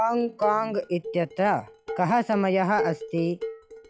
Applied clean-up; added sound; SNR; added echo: classical method log-MMSE.